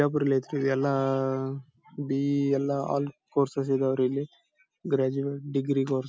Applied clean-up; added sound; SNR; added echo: none; none; none; none.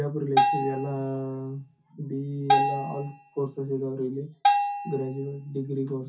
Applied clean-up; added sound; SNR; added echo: none; Bell; -3 dB; reverberation time 0.3 s.